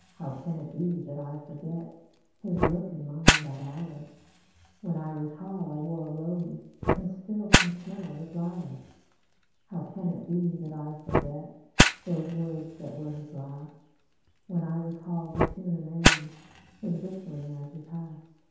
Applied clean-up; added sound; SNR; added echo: none; Fire; -3 dB; reverberation time 0.9 s.